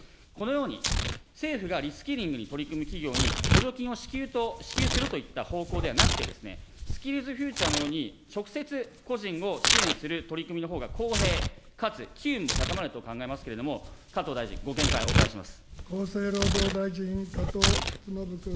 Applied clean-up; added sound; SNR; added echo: none; Tearing; -2 dB; none.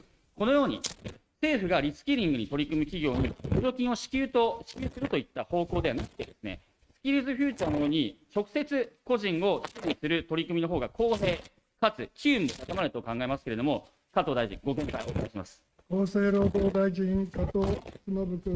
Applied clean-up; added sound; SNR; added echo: neural mask model RNNoise.